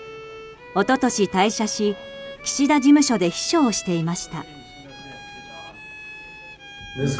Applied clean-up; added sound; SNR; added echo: none; Bowed string instrument; 17 dB; none.